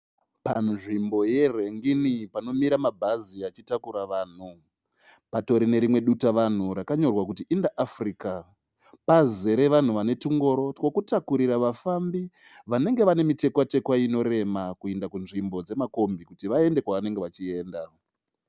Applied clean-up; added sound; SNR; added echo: none; none; none; none.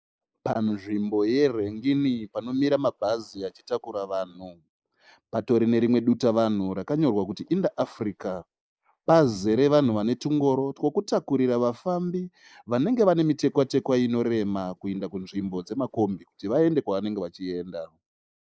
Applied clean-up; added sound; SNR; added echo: neural mask model Resemble Enhance denoiser.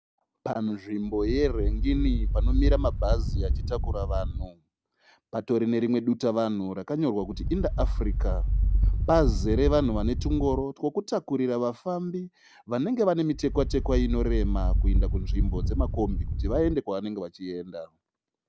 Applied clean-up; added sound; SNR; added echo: none; Thunder / Wind; -3 dB; none.